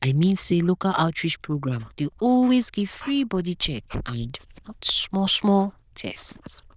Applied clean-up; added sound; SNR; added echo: neural diffusion model UNIVERSE++.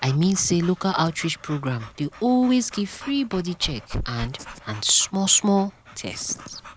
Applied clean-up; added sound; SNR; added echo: none; Dog / Breathing; 15 dB; none.